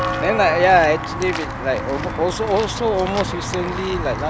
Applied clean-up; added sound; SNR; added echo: none; Walk, footsteps / Bell; 5 dB; none.